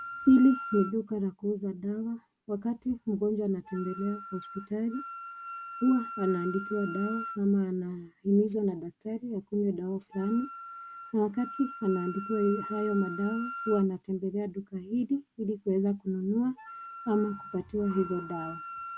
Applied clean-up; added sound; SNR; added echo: none; Wind instrument, woodwind instrument; 13 dB; none.